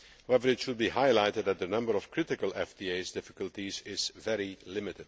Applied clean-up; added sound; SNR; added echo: none; none; none; none.